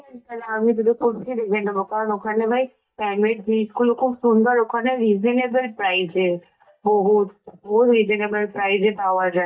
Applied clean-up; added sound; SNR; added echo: neural mask model DeepFilterNet 3.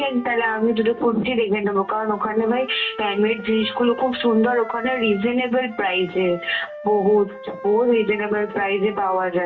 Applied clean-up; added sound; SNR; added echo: none; Wind instrument, woodwind instrument; 16 dB; reverberation time 0.3 s.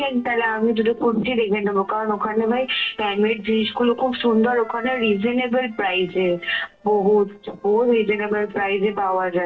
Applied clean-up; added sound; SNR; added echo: neural separator model SepFormer DNS4.